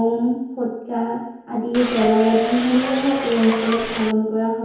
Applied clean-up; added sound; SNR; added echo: none; Subway, metro, underground / Doorbell; 6 dB; reverberation time 1.0 s.